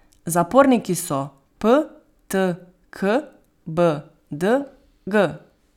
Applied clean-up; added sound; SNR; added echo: none; none; none; none.